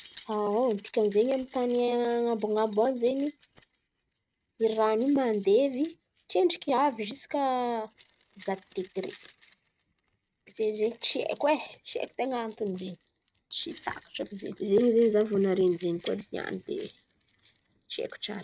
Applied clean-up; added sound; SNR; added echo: neural mask model RNNoise.